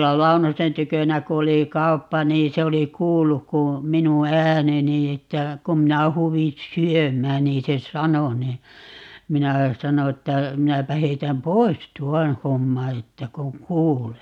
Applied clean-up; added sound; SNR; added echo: none; none; none; none.